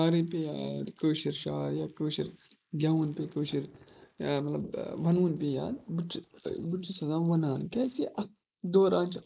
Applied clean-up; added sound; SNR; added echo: neural mask model Resemble Enhance denoiser.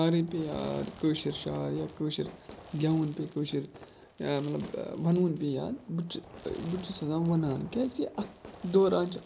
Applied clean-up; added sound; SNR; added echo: none; Fireworks; 18 dB; none.